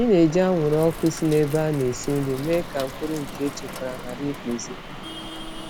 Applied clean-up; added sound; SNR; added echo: none; Sink (filling or washing) + Traffic noise, roadway noise; 11 dB; none.